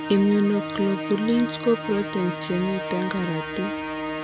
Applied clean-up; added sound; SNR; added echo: none; Musical instrument; 7 dB; none.